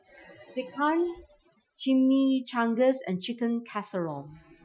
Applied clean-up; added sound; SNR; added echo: classical method Wiener filter.